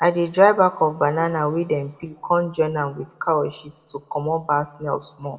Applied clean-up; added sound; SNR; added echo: none; none; none; reverberation time 0.8 s.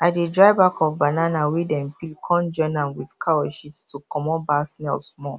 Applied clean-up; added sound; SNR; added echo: none; none; none; none.